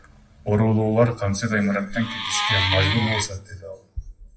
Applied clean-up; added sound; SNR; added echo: classical method WPE with log-MMSE.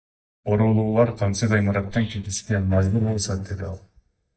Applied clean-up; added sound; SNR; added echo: neural mask model DeepFilterNet 3.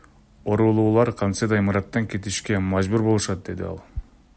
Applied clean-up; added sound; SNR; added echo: none; none; none; none.